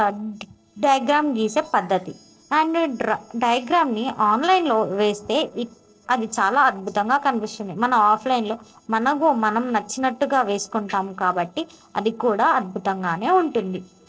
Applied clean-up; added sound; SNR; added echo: neural separator model SepFormer DNS4.